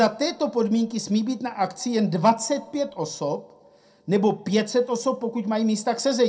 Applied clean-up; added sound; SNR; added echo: none; none; none; reverberation time 0.2 s.